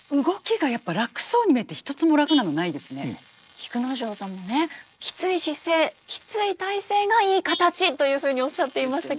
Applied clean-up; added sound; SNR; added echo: neural mask model Resemble Enhance denoiser.